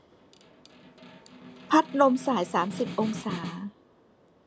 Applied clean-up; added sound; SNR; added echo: none; Snare drum; 13 dB; none.